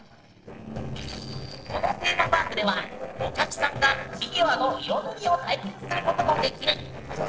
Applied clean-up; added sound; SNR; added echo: neural separator model SepFormer DNS4.